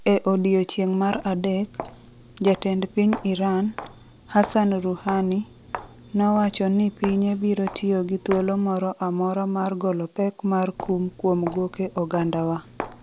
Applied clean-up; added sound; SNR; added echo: none; Walk, footsteps; 16 dB; none.